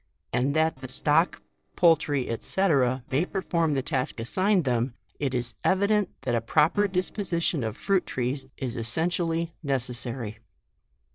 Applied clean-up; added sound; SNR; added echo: neural separator model SepFormer DNS4.